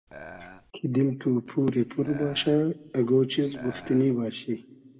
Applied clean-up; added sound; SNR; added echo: none; Burping, eructation; 18 dB; reverberation time 1.6 s.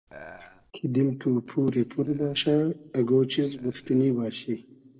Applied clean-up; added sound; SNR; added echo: neural separator model SepFormer DNS4.